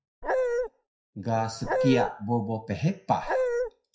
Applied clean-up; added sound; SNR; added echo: classical method WPE with log-MMSE.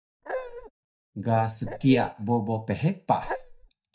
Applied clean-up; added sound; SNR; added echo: neural mask model DeepFilterNet 3.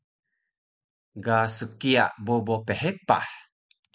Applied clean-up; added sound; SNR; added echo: none; none; none; none.